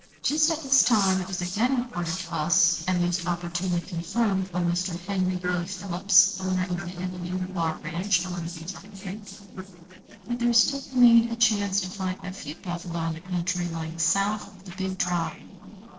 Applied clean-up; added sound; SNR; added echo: neural separator model SepFormer DNS4.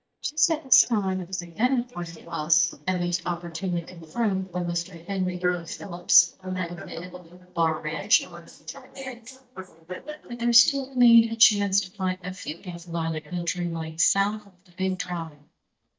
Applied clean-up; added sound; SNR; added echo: neural mask model DeepFilterNet 3.